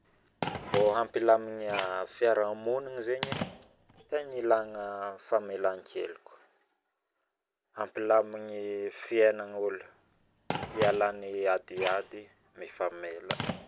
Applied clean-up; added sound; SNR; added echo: none; Telephone; 11 dB; none.